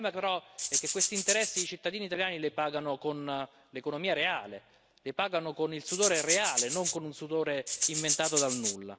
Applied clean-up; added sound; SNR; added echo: none; Rattle (instrument); -2 dB; none.